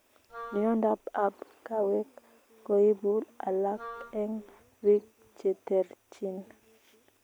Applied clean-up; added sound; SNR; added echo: none; Wind instrument, woodwind instrument; 16 dB; none.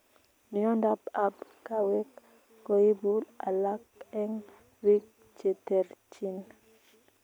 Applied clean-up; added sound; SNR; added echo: none; none; none; none.